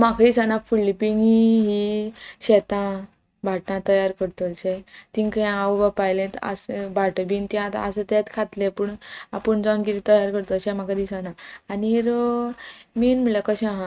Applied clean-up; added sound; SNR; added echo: neural mask model RNNoise.